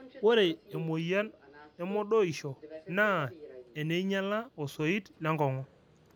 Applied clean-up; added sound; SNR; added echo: none; Subway, metro, underground; 19 dB; none.